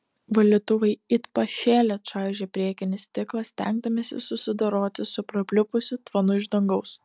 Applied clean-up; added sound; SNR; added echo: none; none; none; none.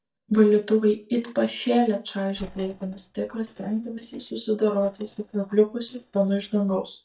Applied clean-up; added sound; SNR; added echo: neural mask model DeepFilterNet 3.